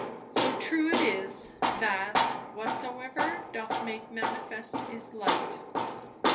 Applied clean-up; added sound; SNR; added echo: none; Tools; -3 dB; reverberation time 0.3 s.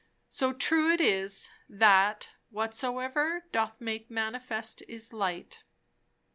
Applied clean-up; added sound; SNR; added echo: none; none; none; none.